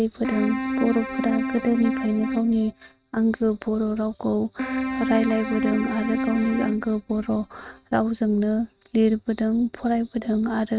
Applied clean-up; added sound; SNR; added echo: neural mask model RNNoise.